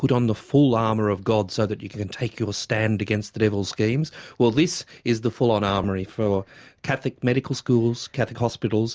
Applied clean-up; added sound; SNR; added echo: none; none; none; none.